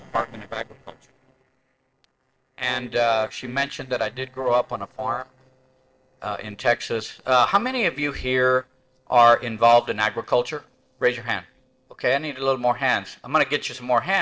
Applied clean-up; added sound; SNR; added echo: neural separator model SepFormer DNS4.